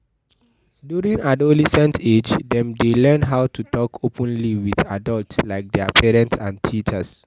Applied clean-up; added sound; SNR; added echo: none; none; none; none.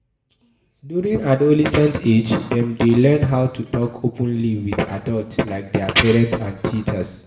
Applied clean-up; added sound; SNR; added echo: none; none; none; reverberation time 0.8 s.